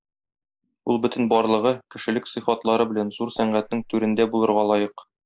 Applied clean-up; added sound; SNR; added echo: neural mask model Resemble Enhance denoiser.